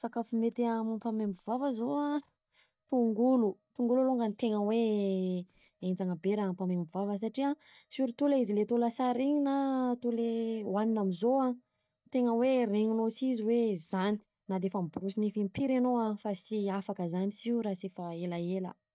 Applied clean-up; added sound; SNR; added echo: neural mask model DeepFilterNet 3.